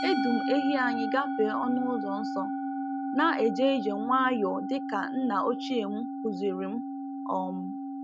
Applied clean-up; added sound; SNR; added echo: none; Musical instrument; 3 dB; none.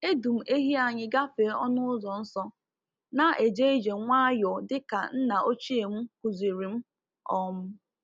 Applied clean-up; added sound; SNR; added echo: none; none; none; none.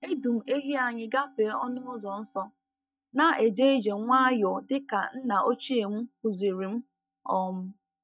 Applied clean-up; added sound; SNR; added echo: neural mask model DeepFilterNet 3.